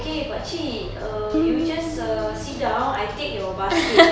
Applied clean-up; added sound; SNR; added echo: none; Guitar; 3 dB; none.